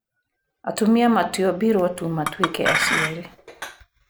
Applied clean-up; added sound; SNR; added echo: none; Chink, clink; 3 dB; none.